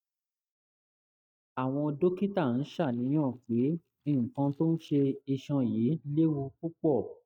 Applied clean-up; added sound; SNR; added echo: neural mask model DeepFilterNet 3.